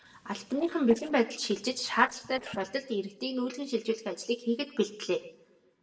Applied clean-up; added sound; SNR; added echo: neural separator model SepFormer DNS4.